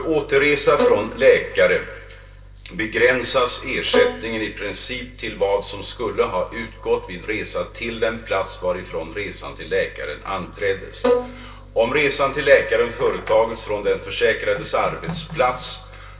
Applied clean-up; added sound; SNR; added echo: neural separator model SepFormer DNS4.